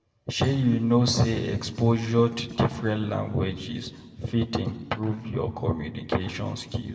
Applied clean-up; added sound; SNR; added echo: none; Thump, thud; 19 dB; reverberation time 1.4 s.